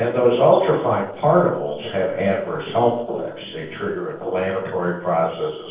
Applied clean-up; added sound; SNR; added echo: neural separator model SepFormer DNS4.